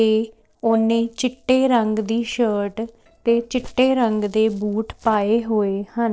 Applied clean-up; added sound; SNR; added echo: neural separator model SepFormer DNS4.